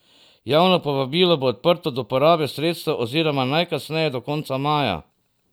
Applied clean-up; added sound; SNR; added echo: none; none; none; none.